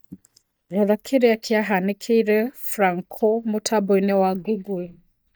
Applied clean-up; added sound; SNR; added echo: neural mask model DeepFilterNet 3.